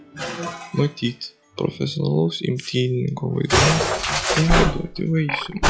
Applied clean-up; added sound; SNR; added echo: classical method log-MMSE.